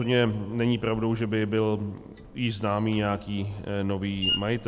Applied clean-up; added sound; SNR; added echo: none; Screech; 12 dB; none.